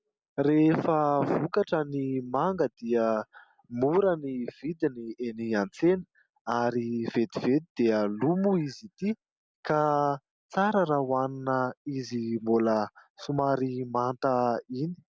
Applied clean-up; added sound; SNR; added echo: none; none; none; none.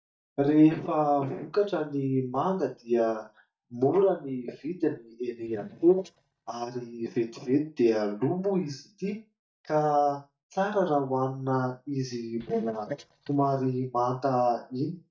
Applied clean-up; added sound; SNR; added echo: neural mask model DeepFilterNet 3.